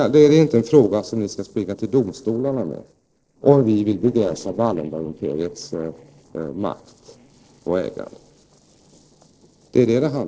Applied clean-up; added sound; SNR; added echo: neural separator model SepFormer DNS4.